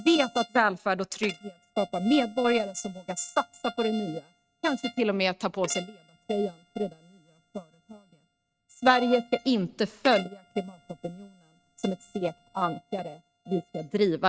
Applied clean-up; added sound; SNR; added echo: neural mask model RNNoise.